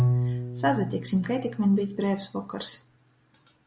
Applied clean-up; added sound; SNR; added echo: none; Bowed string instrument; 3 dB; none.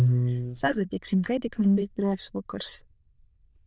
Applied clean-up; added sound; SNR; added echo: neural diffusion model UNIVERSE++.